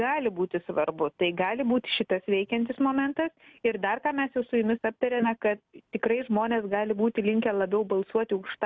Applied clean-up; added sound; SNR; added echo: none; none; none; none.